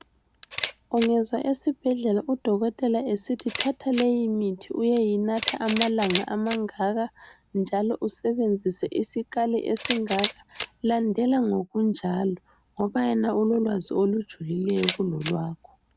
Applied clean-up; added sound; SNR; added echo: none; Camera; 8 dB; none.